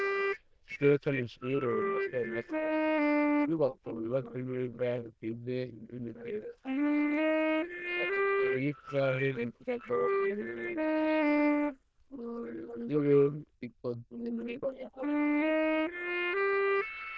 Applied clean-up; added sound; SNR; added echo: neural diffusion model UNIVERSE++.